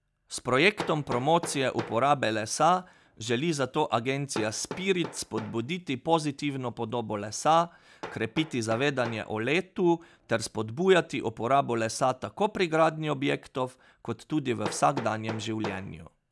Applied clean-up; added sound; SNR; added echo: none; Hammer; 16 dB; none.